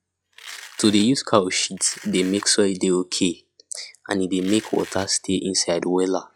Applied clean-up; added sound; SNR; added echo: classical method log-MMSE.